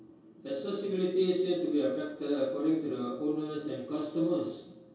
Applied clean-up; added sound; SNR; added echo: none; none; none; reverberation time 0.6 s.